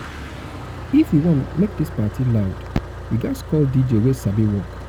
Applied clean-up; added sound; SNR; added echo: none; Motor vehicle (road); 12 dB; none.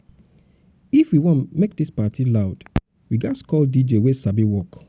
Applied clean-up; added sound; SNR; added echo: none; none; none; none.